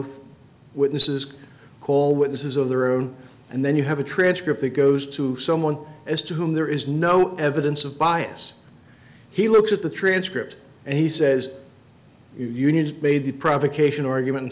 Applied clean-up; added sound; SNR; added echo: none; none; none; none.